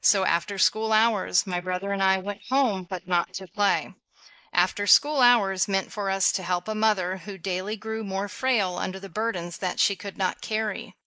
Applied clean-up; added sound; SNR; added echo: neural mask model Resemble Enhance denoiser.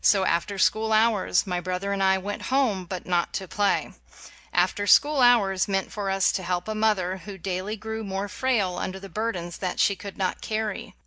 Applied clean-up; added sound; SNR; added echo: none; none; none; none.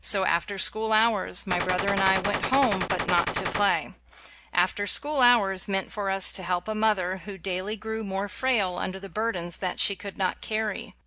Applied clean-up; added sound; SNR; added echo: none; Gunshot, gunfire; 2 dB; none.